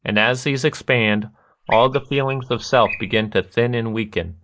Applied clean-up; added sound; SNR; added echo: neural mask model Resemble Enhance denoiser.